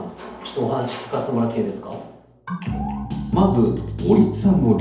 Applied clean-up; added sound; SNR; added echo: none; none; none; reverberation time 2.2 s.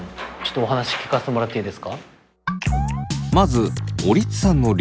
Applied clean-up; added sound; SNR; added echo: none; none; none; none.